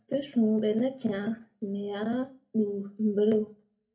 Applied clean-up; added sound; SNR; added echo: none; none; none; reverberation time 0.3 s.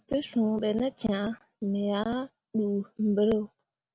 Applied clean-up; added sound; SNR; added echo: none; none; none; none.